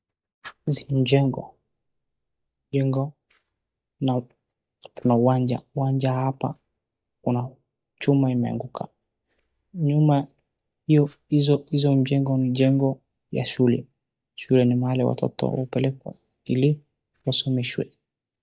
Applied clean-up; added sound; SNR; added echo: neural mask model DeepFilterNet 3.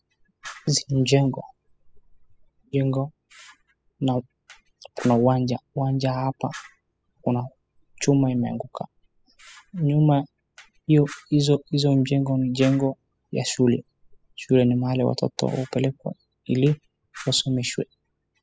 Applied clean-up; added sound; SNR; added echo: classical method spectral subtraction.